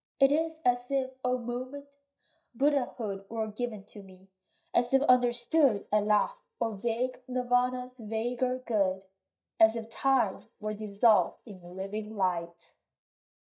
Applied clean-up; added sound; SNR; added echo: neural mask model DeepFilterNet 3.